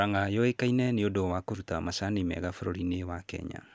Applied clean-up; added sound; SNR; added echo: none; none; none; none.